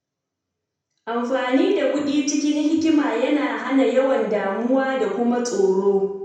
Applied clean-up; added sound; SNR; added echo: none; none; none; reverberation time 0.9 s.